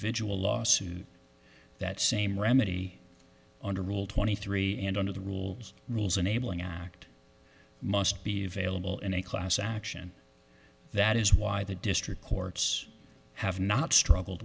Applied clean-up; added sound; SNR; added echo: none; none; none; none.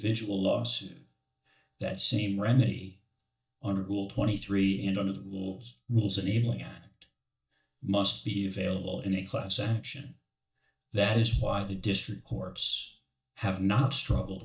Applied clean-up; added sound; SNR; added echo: neural mask model DeepFilterNet 3.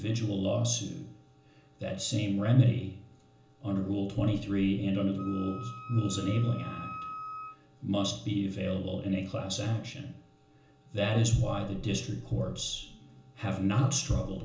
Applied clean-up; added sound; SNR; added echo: none; Wind instrument, woodwind instrument; 13 dB; reverberation time 0.6 s.